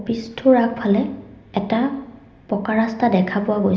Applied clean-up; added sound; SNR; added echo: none; none; none; reverberation time 0.8 s.